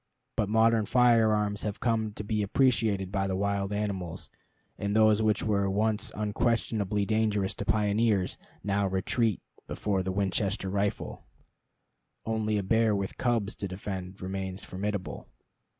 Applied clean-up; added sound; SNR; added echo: none; none; none; none.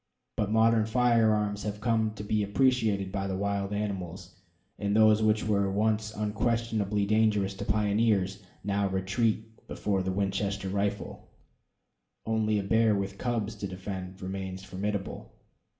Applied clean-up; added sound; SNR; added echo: none; none; none; reverberation time 0.5 s.